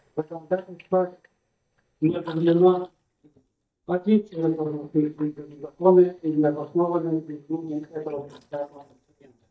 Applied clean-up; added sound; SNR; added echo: neural mask model DeepFilterNet 3.